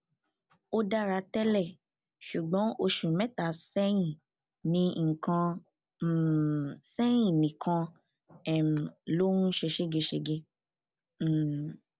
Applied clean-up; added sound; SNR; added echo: none; none; none; none.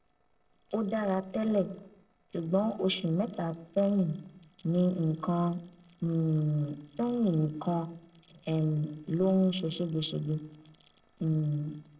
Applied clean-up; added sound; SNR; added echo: neural separator model SepFormer DNS4.